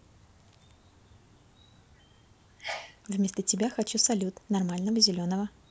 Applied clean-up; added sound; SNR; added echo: none; Sneeze; 19 dB; none.